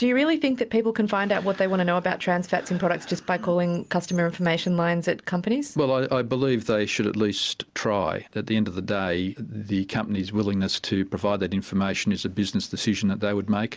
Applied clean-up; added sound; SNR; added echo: none; none; none; none.